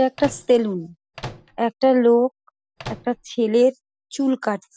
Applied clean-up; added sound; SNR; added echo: none; Microwave oven; 15 dB; none.